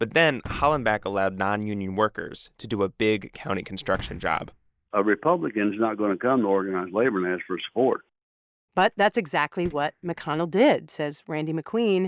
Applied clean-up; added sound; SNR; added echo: neural mask model DeepFilterNet 3.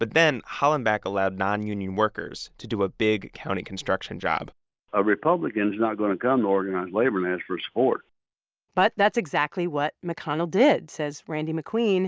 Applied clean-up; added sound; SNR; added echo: none; none; none; none.